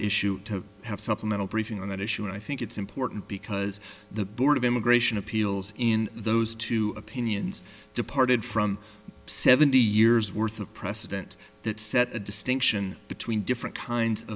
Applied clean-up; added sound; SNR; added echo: none; none; none; none.